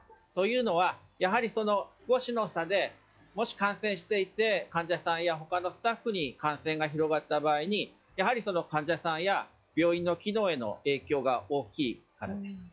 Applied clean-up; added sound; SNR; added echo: classical method log-MMSE.